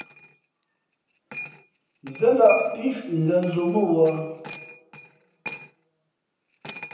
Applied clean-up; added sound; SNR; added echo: none; Coin (dropping); 8 dB; reverberation time 0.9 s.